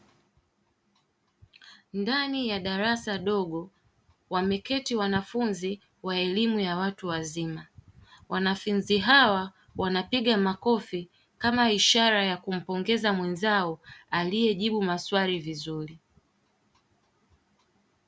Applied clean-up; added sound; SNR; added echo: none; none; none; none.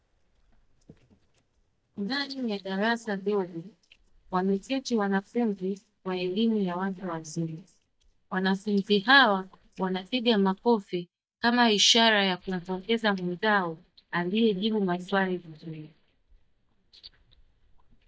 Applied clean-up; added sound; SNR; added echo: neural mask model DeepFilterNet 3.